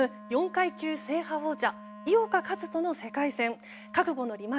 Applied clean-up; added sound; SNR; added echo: none; Wind instrument, woodwind instrument; 17 dB; none.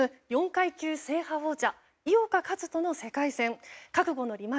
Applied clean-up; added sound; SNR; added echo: none; none; none; none.